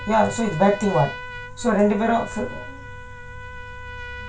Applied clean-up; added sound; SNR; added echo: none; Trumpet; 13 dB; reverberation time 0.2 s.